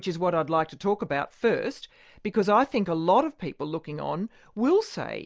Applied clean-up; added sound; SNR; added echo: none; none; none; none.